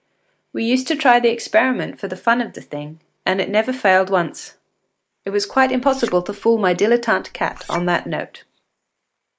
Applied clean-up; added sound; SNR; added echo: neural mask model Resemble Enhance denoiser.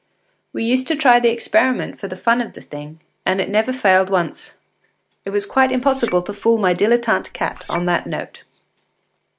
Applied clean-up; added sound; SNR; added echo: none; Chink, clink; 17 dB; none.